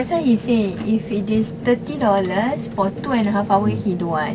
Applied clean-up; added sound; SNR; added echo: none; none; none; none.